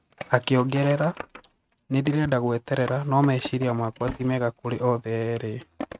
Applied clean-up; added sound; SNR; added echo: neural mask model RNNoise.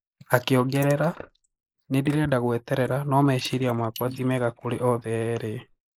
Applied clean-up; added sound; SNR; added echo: neural mask model Resemble Enhance denoiser.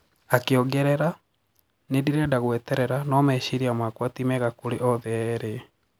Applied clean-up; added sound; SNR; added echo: none; none; none; none.